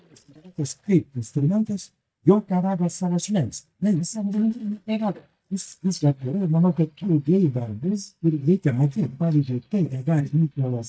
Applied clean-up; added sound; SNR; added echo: neural mask model DeepFilterNet 3.